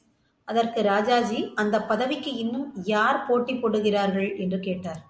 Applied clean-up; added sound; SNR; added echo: none; none; none; none.